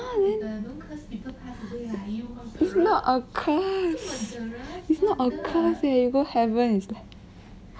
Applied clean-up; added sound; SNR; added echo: none; Ringtone / Chime; 16 dB; none.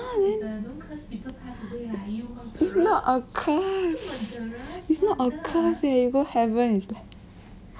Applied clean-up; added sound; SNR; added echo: none; none; none; none.